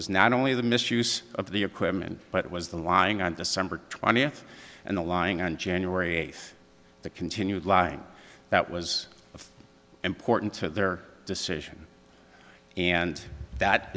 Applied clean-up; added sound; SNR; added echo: none; none; none; none.